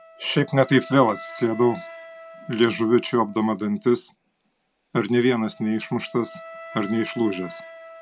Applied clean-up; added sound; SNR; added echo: none; Wind instrument, woodwind instrument; 18 dB; none.